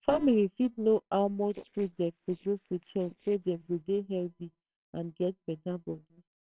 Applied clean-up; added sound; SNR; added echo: neural separator model SepFormer WHAMR!.